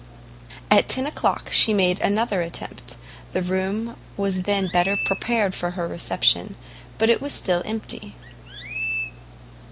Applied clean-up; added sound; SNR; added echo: none; Chirp, tweet; 7 dB; none.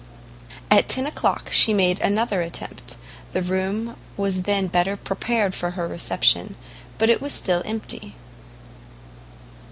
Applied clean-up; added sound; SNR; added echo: none; none; none; none.